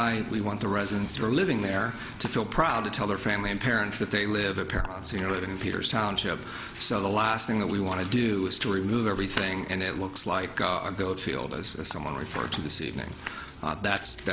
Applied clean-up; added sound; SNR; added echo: none; Dishes, pots, and pans / Chink, clink + Bus / Engine; 18 dB; none.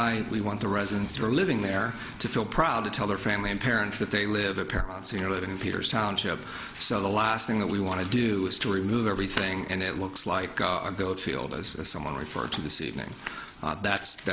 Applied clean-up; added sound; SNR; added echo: none; none; none; none.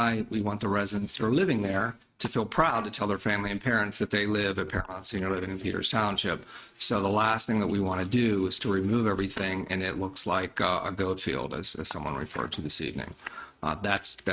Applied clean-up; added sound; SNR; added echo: neural mask model RNNoise.